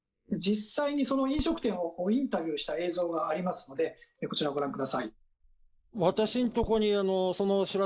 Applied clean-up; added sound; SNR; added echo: neural mask model Resemble Enhance denoiser.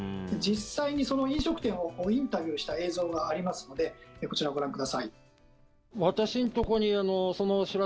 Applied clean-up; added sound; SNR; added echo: none; Crackle; 19 dB; none.